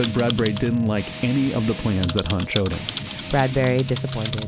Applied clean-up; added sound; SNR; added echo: none; Typing + Guitar; 8 dB; none.